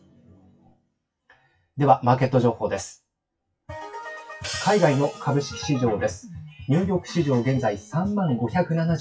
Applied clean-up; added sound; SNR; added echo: classical method WPE with log-MMSE.